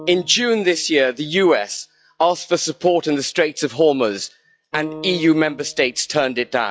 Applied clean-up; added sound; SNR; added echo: classical method log-MMSE.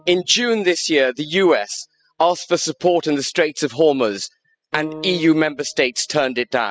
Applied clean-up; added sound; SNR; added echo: classical method spectral subtraction.